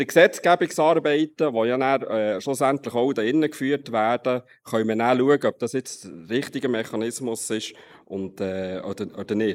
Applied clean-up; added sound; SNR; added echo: neural mask model Resemble Enhance denoiser.